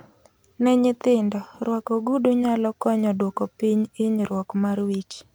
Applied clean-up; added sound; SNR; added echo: none; none; none; none.